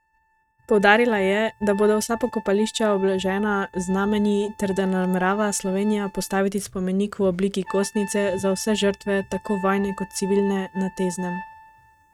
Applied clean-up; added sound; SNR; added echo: neural mask model RNNoise.